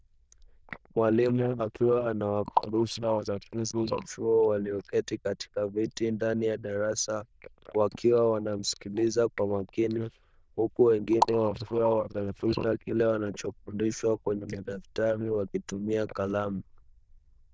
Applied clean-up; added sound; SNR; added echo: neural diffusion model UNIVERSE++.